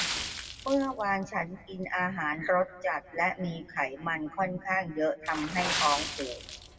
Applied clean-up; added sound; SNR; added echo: none; Water / Splash, splatter; 8 dB; reverberation time 1.5 s.